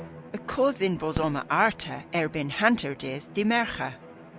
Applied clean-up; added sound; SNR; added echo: none; Fireworks + Bowed string instrument; 14 dB; none.